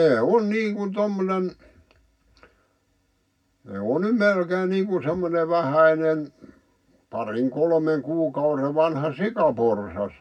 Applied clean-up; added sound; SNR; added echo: none; none; none; reverberation time 0.4 s.